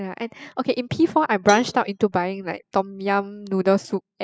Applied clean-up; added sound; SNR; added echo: classical method spectral subtraction.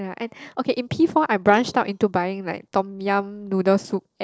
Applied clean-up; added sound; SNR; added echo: neural separator model SepFormer DNS4.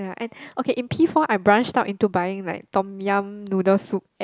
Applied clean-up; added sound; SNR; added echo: none; none; none; none.